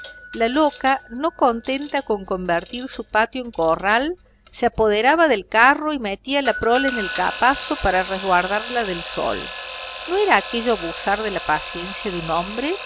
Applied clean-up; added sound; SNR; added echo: none; Doorbell + Alarm / Clock; 13 dB; none.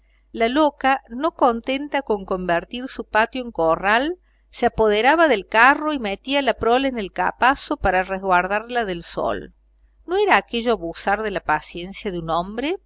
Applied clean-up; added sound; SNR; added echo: none; none; none; none.